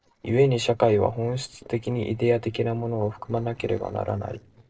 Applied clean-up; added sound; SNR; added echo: neural separator model SepFormer DNS4.